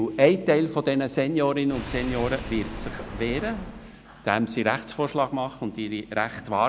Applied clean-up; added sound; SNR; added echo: none; Engine / Car; 10 dB; none.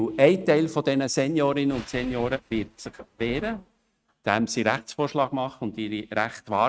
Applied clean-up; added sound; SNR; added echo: neural mask model RNNoise.